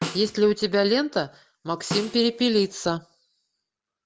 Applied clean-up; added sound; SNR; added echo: none; Snare drum; 14 dB; none.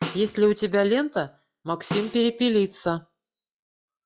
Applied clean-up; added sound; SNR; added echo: classical method log-MMSE.